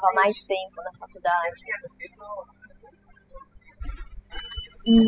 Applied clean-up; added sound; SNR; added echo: classical method spectral subtraction.